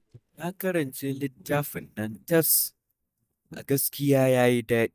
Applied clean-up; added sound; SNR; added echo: neural mask model DeepFilterNet 3.